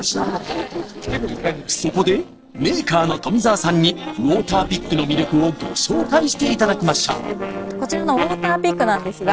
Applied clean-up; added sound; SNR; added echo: neural separator model SepFormer DNS4.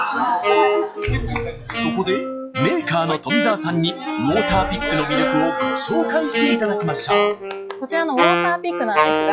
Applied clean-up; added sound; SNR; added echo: classical method log-MMSE.